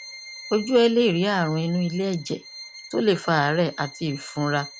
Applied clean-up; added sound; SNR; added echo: none; Bowed string instrument; 18 dB; none.